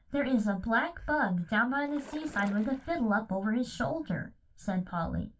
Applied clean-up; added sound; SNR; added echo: none; Splash, splatter; 20 dB; reverberation time 0.2 s.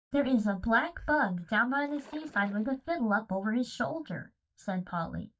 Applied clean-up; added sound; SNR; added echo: neural mask model DeepFilterNet 3.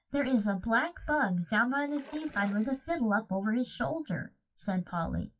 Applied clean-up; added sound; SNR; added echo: classical method WPE with log-MMSE.